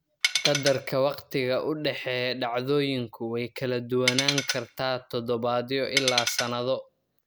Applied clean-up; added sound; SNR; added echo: none; Tools; 0 dB; none.